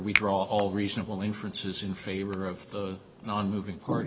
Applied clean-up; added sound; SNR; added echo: none; Finger snapping; 5 dB; none.